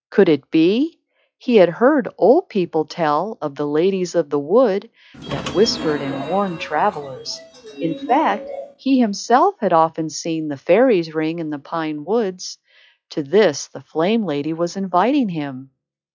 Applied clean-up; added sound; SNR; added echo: classical method log-MMSE.